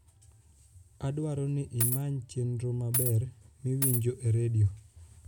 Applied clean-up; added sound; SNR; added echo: none; Coin (dropping); 0 dB; none.